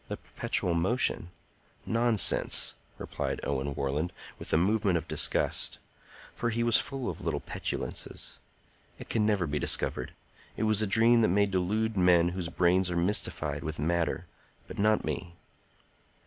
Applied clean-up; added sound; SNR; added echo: none; none; none; none.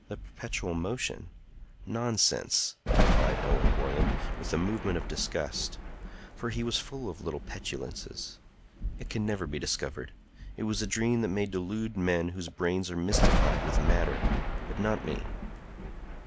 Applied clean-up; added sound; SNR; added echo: none; Thunder; -2 dB; none.